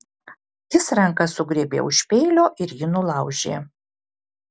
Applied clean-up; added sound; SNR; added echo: none; none; none; none.